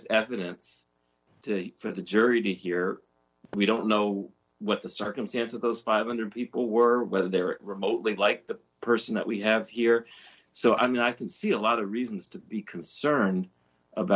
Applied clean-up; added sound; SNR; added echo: none; none; none; none.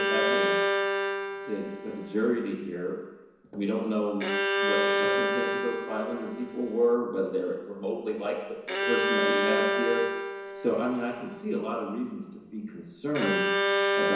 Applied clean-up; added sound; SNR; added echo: none; Bowed string instrument; -1 dB; reverberation time 1.0 s.